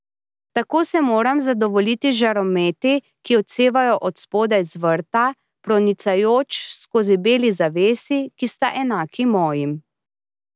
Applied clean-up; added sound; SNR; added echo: none; none; none; none.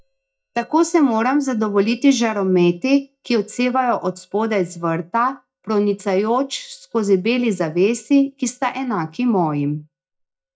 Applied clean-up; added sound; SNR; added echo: neural mask model DeepFilterNet 3.